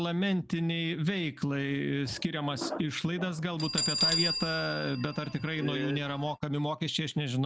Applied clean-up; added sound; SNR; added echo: none; Bell; 7 dB; none.